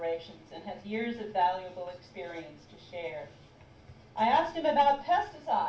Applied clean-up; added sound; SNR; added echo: none; none; none; reverberation time 0.2 s.